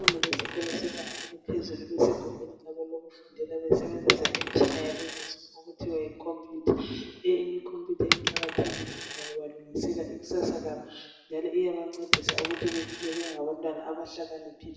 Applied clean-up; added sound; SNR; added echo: none; Coin (dropping); 4 dB; reverberation time 1.0 s.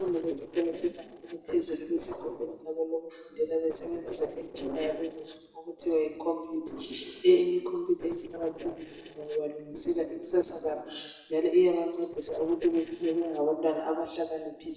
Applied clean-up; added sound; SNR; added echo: neural separator model SepFormer DNS4.